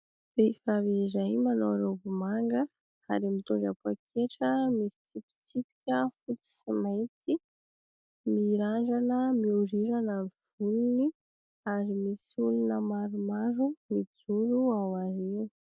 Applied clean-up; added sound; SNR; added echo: neural mask model Resemble Enhance denoiser.